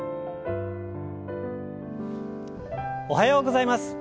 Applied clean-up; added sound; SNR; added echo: none; none; none; none.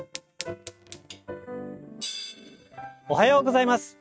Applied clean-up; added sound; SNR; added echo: neural mask model RNNoise.